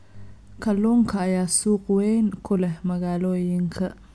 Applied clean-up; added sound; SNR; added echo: none; none; none; none.